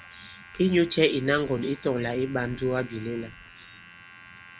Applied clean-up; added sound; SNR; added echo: none; Glass + Domestic sounds, home sounds; 19 dB; none.